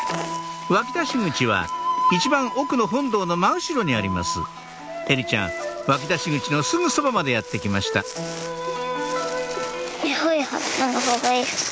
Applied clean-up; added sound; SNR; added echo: none; none; none; none.